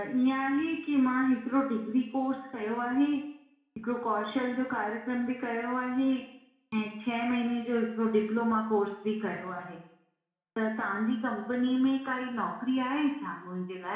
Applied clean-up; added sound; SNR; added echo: none; none; none; reverberation time 0.7 s.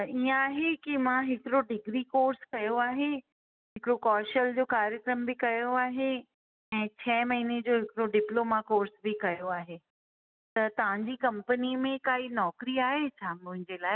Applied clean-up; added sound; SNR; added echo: none; none; none; none.